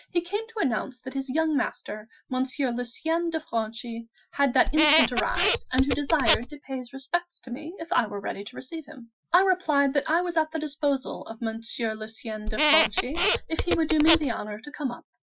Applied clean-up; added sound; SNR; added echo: classical method Wiener filter.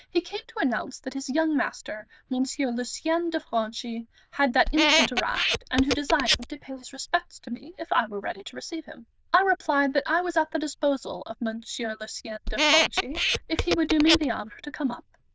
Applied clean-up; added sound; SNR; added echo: neural diffusion model UNIVERSE++.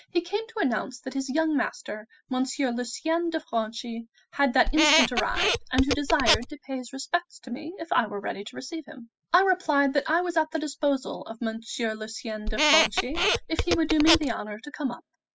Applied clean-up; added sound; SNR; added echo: classical method spectral subtraction.